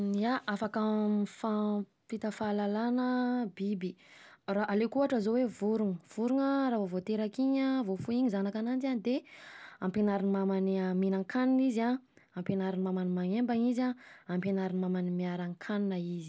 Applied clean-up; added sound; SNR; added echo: none; none; none; none.